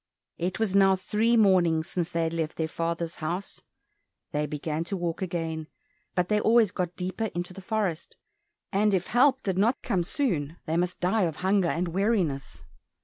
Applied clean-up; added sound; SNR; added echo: none; none; none; none.